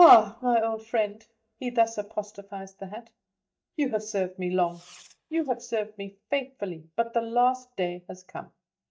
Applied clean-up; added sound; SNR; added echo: neural mask model DeepFilterNet 3.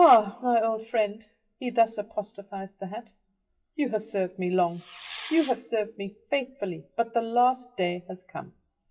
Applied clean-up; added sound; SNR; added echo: classical method WPE with log-MMSE.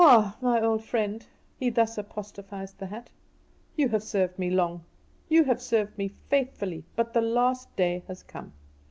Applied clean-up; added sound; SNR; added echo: none; none; none; none.